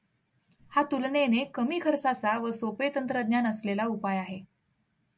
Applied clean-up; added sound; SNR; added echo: none; none; none; none.